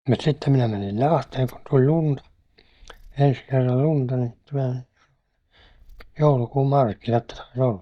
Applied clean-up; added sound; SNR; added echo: neural mask model DeepFilterNet 3.